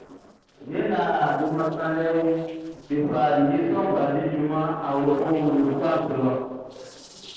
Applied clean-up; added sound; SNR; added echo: neural separator model SepFormer DNS4.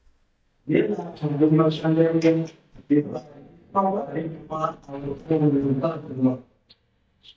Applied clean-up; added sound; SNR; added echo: neural mask model DeepFilterNet 3.